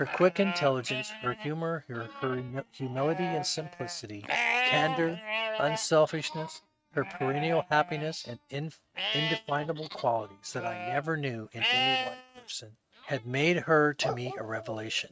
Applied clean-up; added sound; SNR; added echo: neural mask model RNNoise.